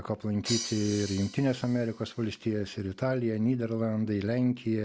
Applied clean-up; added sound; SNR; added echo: none; Crash cymbal; 13 dB; none.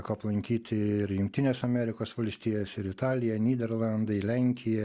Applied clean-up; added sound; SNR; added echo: none; none; none; none.